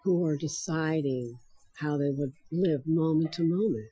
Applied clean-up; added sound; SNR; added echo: classical method Wiener filter.